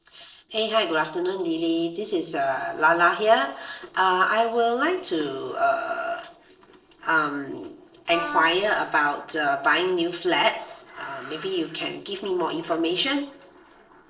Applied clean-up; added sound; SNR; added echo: neural separator model SepFormer DNS4.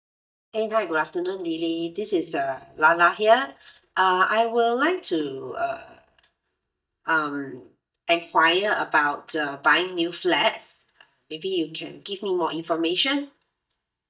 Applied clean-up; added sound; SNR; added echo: neural mask model DeepFilterNet 3.